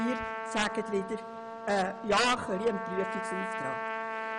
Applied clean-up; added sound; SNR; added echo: none; Trumpet; 4 dB; none.